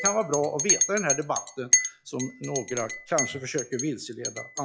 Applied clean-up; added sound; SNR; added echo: classical method log-MMSE.